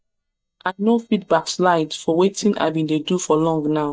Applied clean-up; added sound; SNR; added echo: neural mask model DeepFilterNet 3.